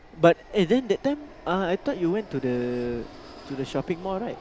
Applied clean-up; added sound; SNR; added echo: none; Fixed-wing aircraft, airplane; 18 dB; none.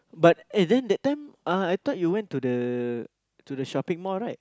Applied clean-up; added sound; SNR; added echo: none; none; none; none.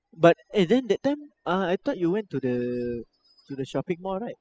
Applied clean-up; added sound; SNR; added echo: classical method spectral subtraction.